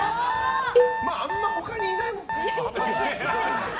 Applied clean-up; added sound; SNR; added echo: none; Cowbell + Alarm; -1 dB; none.